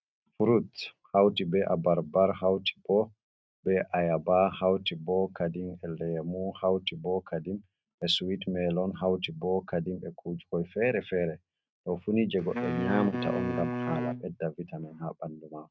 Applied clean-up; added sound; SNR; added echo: neural mask model RNNoise.